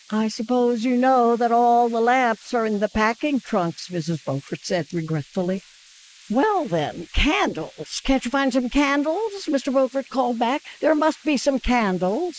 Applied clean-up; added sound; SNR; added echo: neural mask model Resemble Enhance denoiser.